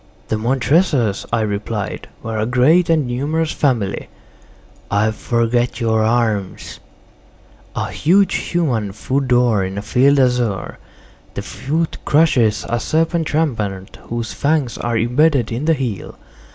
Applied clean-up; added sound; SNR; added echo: none; none; none; none.